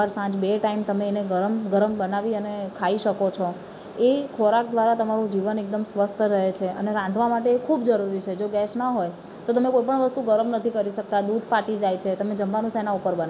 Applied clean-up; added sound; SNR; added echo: none; none; none; none.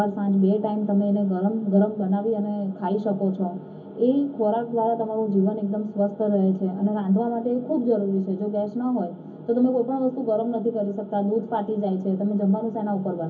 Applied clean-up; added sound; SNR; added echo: none; none; none; reverberation time 0.3 s.